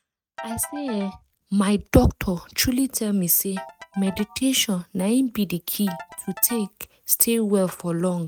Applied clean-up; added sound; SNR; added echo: neural mask model RNNoise.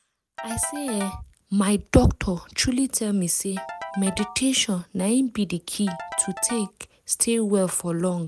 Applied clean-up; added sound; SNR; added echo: none; Ringtone / Keyboard (musical); 16 dB; none.